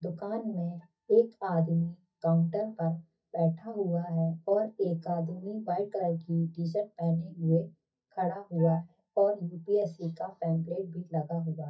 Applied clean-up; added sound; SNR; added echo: neural mask model DeepFilterNet 3.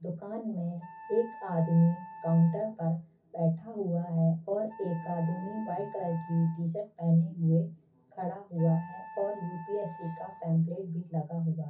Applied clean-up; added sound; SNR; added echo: none; Wind instrument, woodwind instrument; 18 dB; reverberation time 0.3 s.